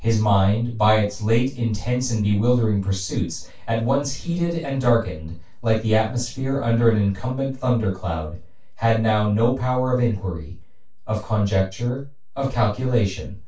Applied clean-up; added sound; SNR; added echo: none; none; none; reverberation time 0.2 s.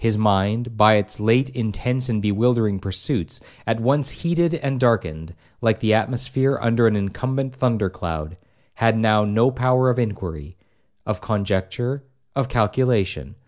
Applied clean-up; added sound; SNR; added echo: none; none; none; none.